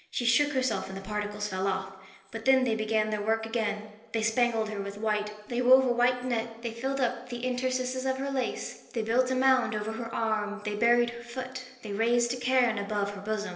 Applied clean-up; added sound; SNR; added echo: none; none; none; reverberation time 1.4 s.